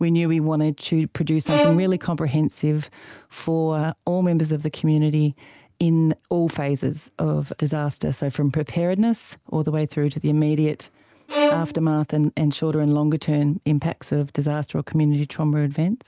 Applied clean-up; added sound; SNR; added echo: neural mask model RNNoise.